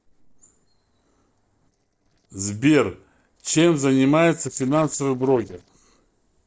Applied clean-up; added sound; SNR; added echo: neural separator model SepFormer DNS4.